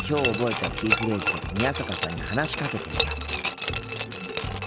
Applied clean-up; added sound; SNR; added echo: none; Glass; -2 dB; none.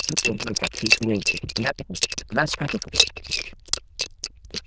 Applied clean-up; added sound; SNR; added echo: neural diffusion model UNIVERSE++.